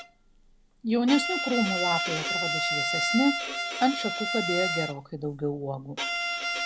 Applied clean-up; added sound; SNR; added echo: none; Bowed string instrument; 1 dB; none.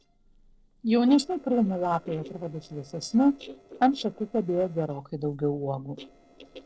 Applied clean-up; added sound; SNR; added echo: neural separator model SepFormer DNS4.